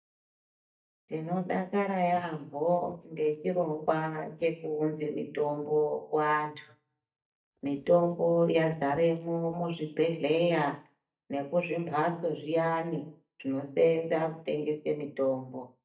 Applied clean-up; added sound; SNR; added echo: neural mask model DeepFilterNet 3.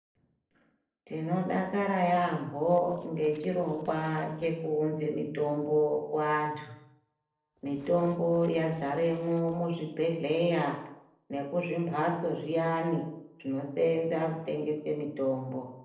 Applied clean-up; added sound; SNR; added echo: neural separator model SepFormer DNS4.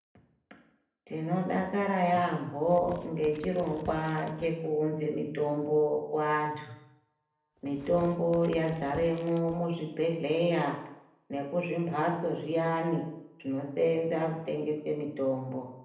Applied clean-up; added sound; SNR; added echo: none; Tearing; 18 dB; reverberation time 0.7 s.